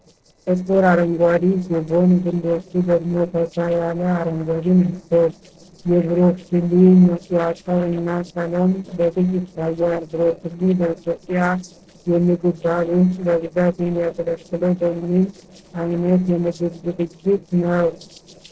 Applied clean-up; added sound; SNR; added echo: neural separator model SepFormer DNS4.